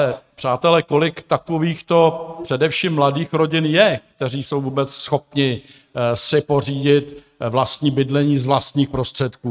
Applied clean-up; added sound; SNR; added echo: neural mask model RNNoise.